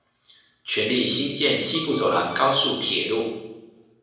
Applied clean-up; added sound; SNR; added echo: none; Alarm; 17 dB; reverberation time 0.9 s.